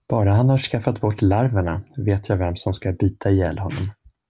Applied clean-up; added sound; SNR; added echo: none; none; none; none.